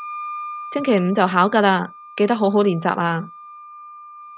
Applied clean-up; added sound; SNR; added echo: none; Wind instrument, woodwind instrument; 15 dB; none.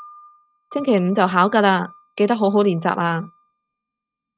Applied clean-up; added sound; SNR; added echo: neural mask model RNNoise.